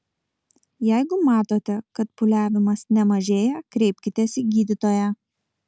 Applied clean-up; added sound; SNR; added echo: none; none; none; none.